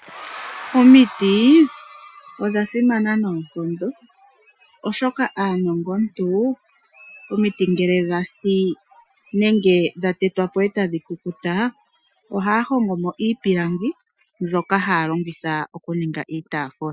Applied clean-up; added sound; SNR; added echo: classical method Wiener filter.